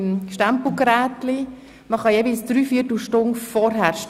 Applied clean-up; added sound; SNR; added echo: none; none; none; none.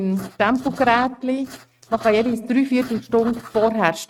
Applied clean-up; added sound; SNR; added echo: neural mask model RNNoise.